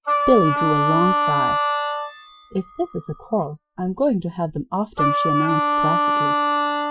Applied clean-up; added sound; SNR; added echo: classical method Wiener filter.